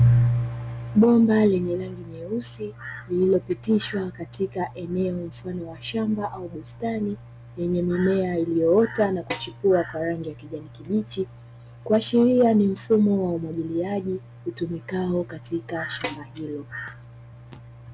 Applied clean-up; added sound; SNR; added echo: none; Snare drum; 14 dB; none.